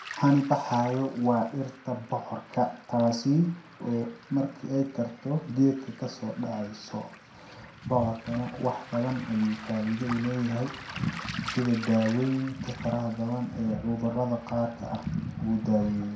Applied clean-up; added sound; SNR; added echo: none; Waves, surf; 17 dB; reverberation time 0.4 s.